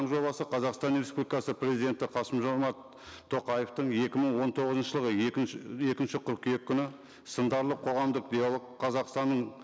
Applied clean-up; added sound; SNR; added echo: none; none; none; none.